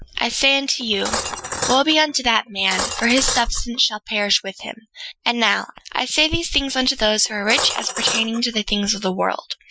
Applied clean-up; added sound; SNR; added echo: classical method Wiener filter.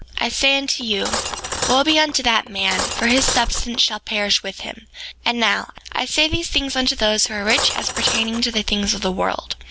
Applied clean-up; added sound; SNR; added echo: none; Cutlery, silverware; 6 dB; none.